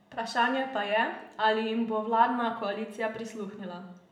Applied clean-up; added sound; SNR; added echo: none; none; none; reverberation time 0.7 s.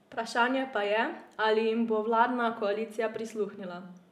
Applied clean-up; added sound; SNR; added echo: none; none; none; none.